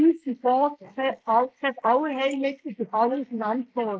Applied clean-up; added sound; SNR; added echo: neural mask model Resemble Enhance denoiser.